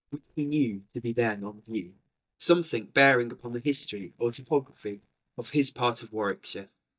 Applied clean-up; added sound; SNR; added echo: neural mask model DeepFilterNet 3.